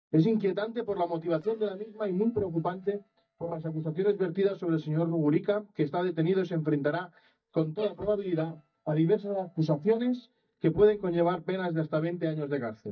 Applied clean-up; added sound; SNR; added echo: neural mask model DeepFilterNet 3.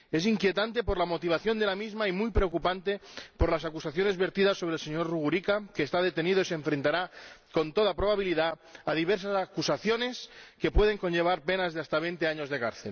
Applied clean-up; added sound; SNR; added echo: none; none; none; none.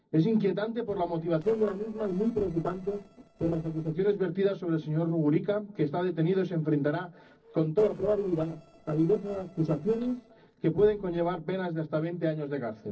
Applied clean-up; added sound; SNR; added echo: neural separator model SepFormer DNS4.